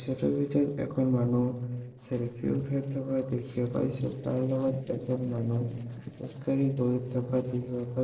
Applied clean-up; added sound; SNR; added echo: neural separator model SepFormer DNS4.